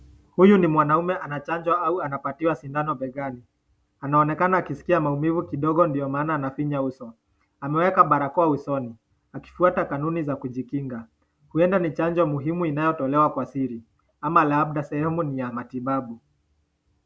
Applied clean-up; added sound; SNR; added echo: none; none; none; none.